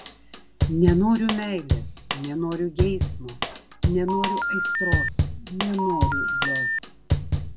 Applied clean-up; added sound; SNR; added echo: none; Drum / Drum kit + Telephone; -1 dB; none.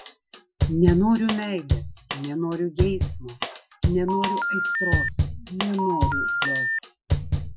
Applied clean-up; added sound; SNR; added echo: classical method Wiener filter.